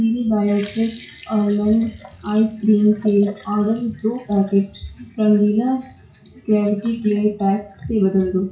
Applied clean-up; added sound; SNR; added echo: classical method WPE with log-MMSE.